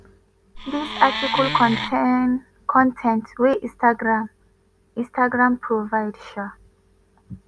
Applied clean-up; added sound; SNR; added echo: none; Wood; 6 dB; none.